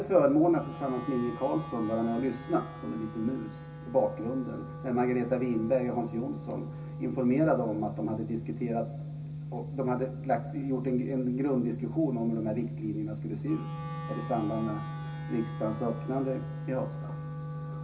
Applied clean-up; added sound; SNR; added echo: none; Wind instrument, woodwind instrument; 18 dB; reverberation time 0.4 s.